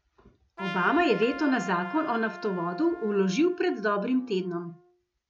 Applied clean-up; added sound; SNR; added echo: none; Trumpet; 14 dB; none.